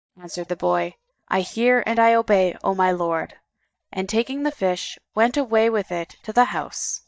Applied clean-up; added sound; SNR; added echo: neural mask model DeepFilterNet 3.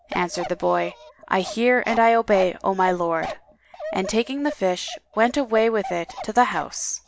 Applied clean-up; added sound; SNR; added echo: none; Bark; 14 dB; none.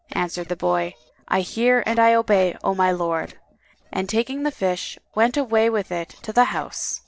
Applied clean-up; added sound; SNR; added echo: neural separator model SepFormer DNS4.